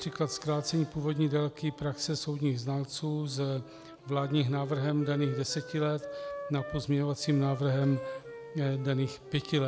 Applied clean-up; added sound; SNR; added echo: none; Wind instrument, woodwind instrument; 14 dB; none.